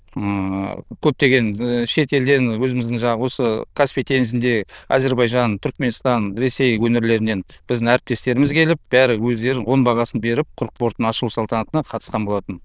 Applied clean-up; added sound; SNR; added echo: neural diffusion model UNIVERSE++.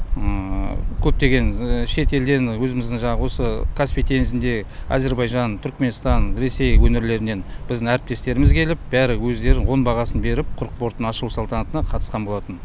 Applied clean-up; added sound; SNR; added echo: none; none; none; none.